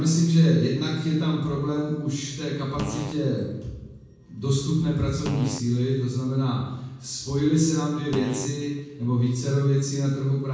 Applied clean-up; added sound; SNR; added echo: none; Fart; 13 dB; reverberation time 1.1 s.